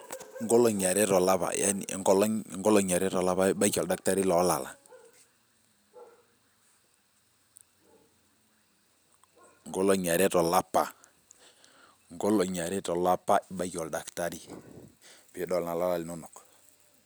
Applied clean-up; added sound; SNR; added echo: none; none; none; none.